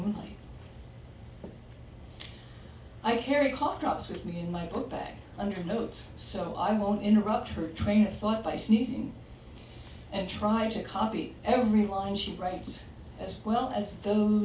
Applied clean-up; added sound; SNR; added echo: none; none; none; none.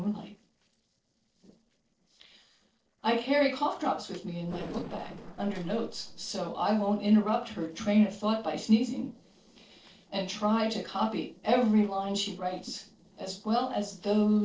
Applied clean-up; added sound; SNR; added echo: neural separator model SepFormer DNS4.